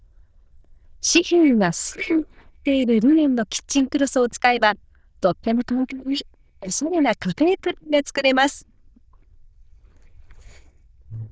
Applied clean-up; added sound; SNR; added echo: neural diffusion model UNIVERSE++.